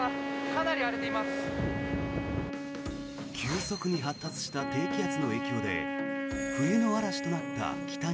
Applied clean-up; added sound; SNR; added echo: none; Wind instrument, woodwind instrument; 2 dB; none.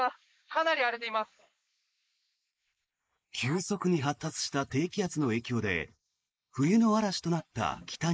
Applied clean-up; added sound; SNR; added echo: neural mask model Resemble Enhance denoiser.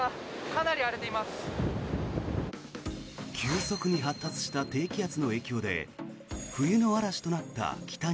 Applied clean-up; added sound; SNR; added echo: none; none; none; none.